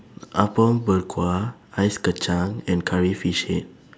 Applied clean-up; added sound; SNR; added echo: none; none; none; none.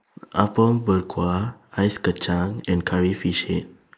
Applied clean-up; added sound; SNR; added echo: neural mask model Resemble Enhance denoiser.